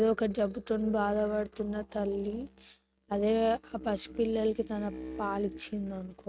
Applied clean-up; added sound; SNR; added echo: neural mask model RNNoise.